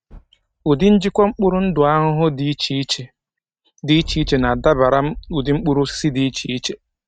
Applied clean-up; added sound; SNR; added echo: neural mask model RNNoise.